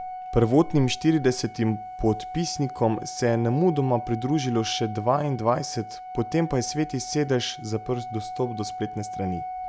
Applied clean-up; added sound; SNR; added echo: none; Organ; 11 dB; none.